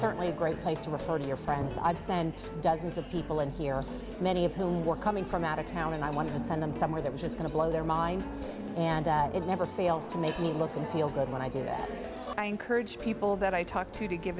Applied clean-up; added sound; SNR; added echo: none; none; none; none.